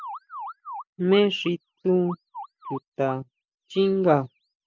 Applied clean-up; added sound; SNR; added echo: neural mask model Resemble Enhance denoiser.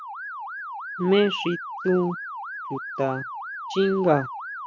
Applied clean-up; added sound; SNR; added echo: classical method spectral subtraction.